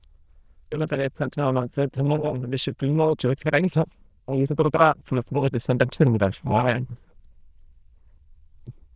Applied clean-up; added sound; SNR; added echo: neural diffusion model UNIVERSE++.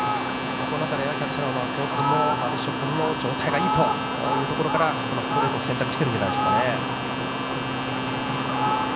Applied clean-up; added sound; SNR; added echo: none; Fowl + Domestic sounds, home sounds; -2 dB; none.